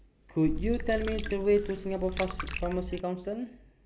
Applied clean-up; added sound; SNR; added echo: none; Water / Liquid; 5 dB; none.